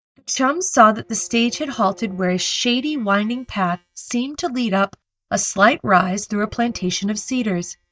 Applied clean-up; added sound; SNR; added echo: neural mask model DeepFilterNet 3.